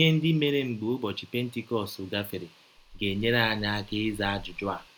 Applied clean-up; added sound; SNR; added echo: none; Meow; 18 dB; none.